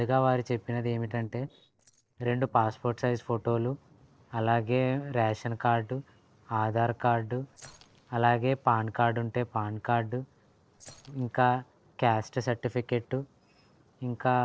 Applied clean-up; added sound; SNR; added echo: neural separator model SepFormer DNS4.